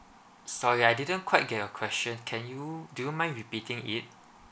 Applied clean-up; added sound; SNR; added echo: none; none; none; none.